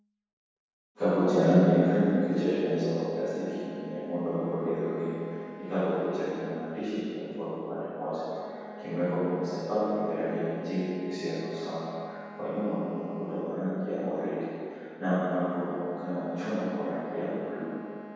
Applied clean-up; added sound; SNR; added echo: none; Wind instrument, woodwind instrument; 16 dB; reverberation time 2.2 s.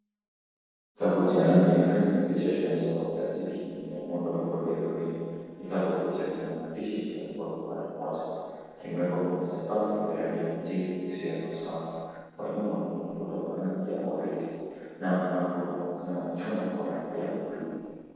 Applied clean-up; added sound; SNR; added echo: neural separator model SepFormer DNS4.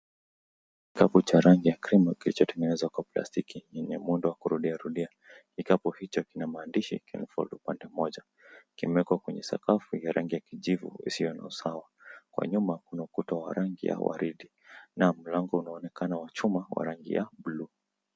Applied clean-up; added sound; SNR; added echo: none; none; none; none.